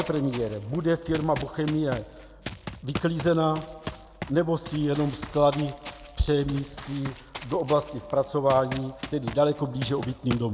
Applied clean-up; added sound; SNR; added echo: none; Run; 12 dB; none.